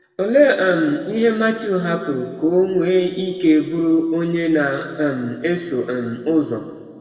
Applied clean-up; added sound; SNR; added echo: none; none; none; reverberation time 1.7 s.